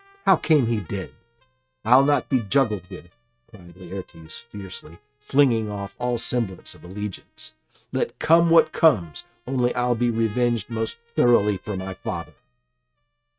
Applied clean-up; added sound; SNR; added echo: neural mask model RNNoise.